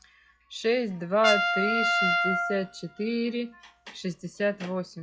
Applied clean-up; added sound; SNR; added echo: classical method log-MMSE.